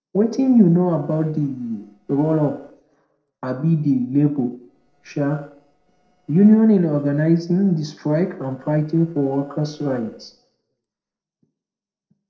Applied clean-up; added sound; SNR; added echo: neural separator model SepFormer DNS4.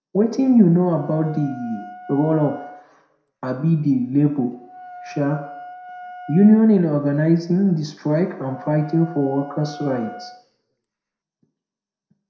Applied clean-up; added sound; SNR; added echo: none; Wind instrument, woodwind instrument; 19 dB; reverberation time 0.5 s.